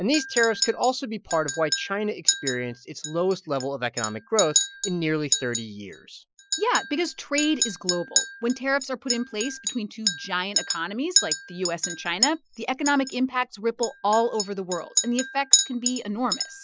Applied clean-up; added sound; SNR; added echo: classical method Wiener filter.